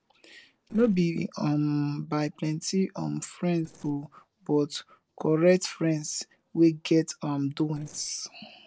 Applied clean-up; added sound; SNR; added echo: neural separator model SepFormer DNS4.